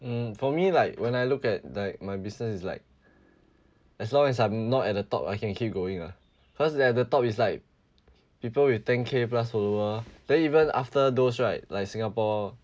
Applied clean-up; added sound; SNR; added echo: none; none; none; none.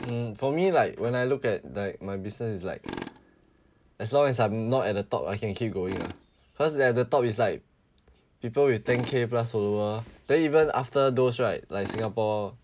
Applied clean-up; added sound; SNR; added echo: none; Tools; 18 dB; none.